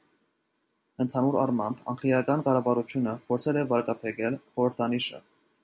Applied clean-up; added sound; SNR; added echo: none; none; none; none.